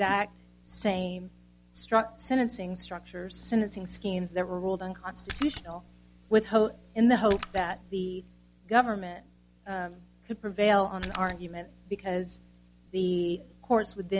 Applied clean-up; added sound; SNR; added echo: none; Splash, splatter; 13 dB; none.